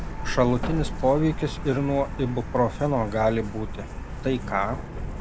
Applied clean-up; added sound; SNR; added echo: none; Truck; 6 dB; none.